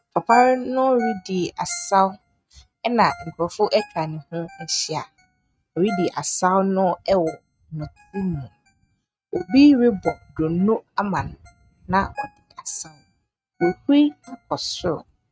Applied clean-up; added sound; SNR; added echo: neural mask model RNNoise.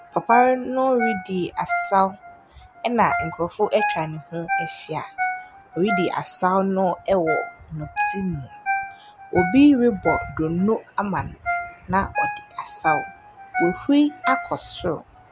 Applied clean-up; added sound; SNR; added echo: none; Ringtone; 6 dB; none.